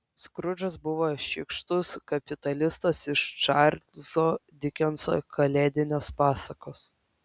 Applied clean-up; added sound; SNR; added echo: none; none; none; none.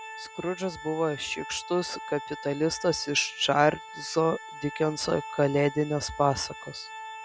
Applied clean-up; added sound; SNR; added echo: none; Organ; 14 dB; none.